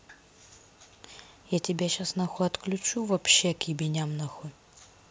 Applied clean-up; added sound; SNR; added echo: none; none; none; none.